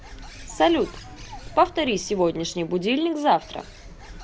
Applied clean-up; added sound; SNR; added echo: none; Bird; 17 dB; none.